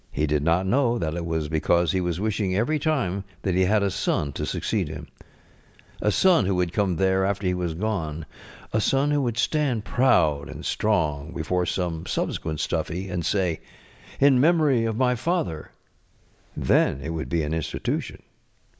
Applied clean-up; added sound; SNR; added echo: none; none; none; none.